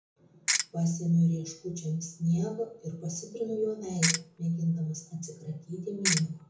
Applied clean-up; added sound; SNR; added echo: none; Ratchet, pawl; -2 dB; reverberation time 0.6 s.